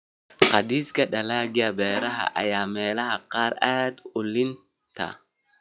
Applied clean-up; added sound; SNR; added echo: classical method log-MMSE.